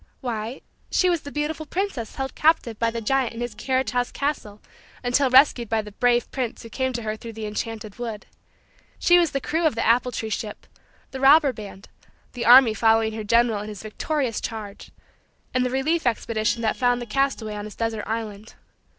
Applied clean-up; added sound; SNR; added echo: neural separator model SepFormer DNS4.